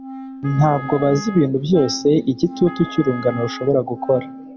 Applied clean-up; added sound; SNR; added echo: none; Wind instrument, woodwind instrument + Wind instrument, woodwind instrument; 14 dB; none.